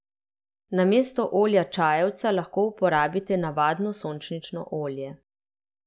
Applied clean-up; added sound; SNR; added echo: none; none; none; none.